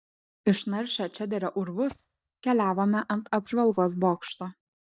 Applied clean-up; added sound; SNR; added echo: neural mask model DeepFilterNet 3.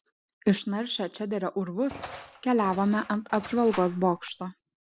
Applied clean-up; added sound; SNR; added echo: none; Engine; 17 dB; none.